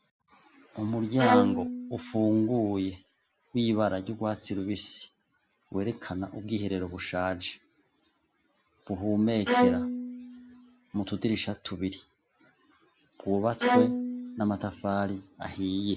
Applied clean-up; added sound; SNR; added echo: none; Bowed string instrument; -1 dB; none.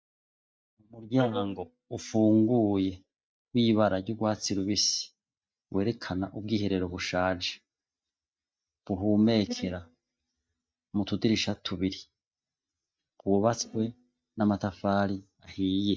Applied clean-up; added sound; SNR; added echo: neural mask model DeepFilterNet 3.